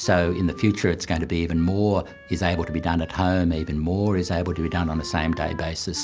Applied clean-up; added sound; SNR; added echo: none; Wind instrument, woodwind instrument; 19 dB; none.